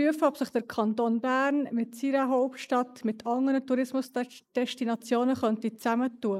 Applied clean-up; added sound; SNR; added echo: neural mask model Resemble Enhance denoiser.